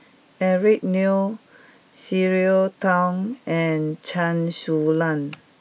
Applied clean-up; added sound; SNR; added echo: none; none; none; none.